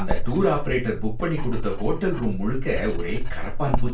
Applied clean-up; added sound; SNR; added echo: none; Writing; -2 dB; reverberation time 0.2 s.